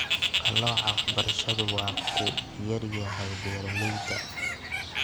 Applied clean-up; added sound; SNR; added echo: none; Bird; -4 dB; none.